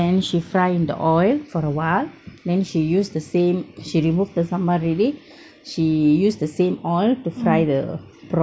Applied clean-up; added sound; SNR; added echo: none; none; none; none.